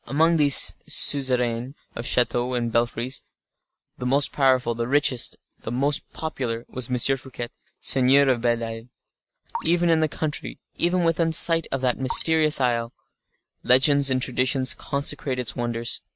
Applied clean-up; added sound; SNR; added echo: neural mask model RNNoise.